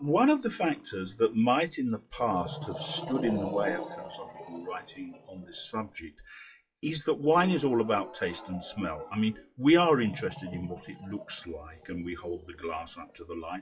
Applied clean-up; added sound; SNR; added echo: classical method WPE with log-MMSE.